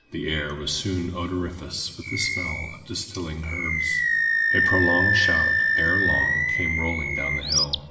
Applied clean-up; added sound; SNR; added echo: none; Animal; -4 dB; reverberation time 2.9 s.